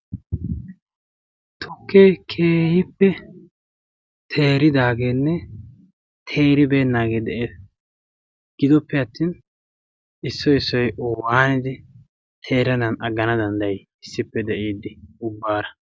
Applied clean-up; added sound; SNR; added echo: none; none; none; none.